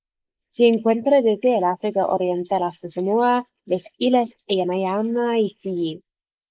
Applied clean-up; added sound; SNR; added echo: neural mask model Resemble Enhance denoiser.